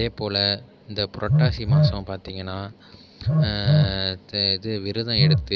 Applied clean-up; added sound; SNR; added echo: none; Telephone; -3 dB; none.